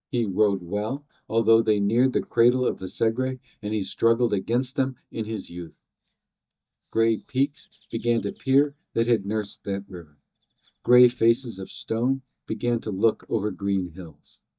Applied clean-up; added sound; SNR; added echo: neural mask model DeepFilterNet 3.